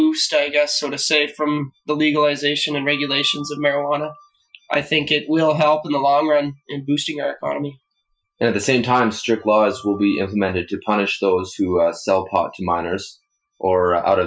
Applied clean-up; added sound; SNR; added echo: classical method Wiener filter.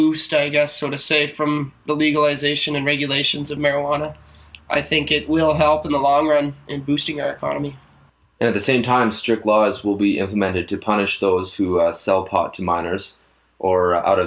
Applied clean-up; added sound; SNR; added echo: none; none; none; none.